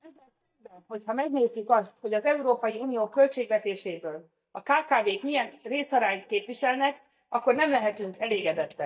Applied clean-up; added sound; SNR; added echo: neural mask model DeepFilterNet 3.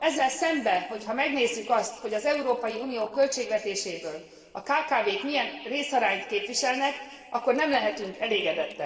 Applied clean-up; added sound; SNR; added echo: neural separator model SepFormer DNS4.